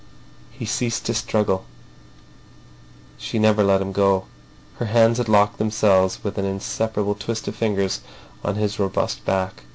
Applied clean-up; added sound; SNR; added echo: none; none; none; none.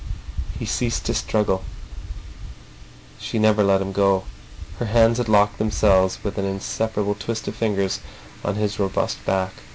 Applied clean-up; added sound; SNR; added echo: none; Wind; 10 dB; none.